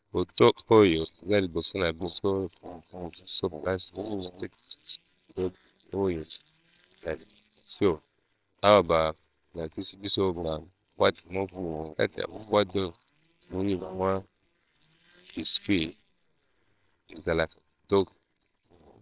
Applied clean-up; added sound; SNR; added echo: neural separator model SepFormer WHAMR!.